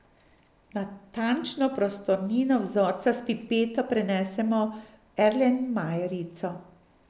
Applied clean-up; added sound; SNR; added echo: none; none; none; none.